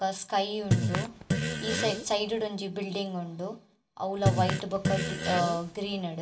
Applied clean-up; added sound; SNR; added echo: none; Fart; -1 dB; reverberation time 0.2 s.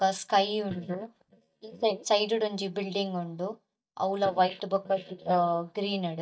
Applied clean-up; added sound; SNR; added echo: neural mask model DeepFilterNet 3.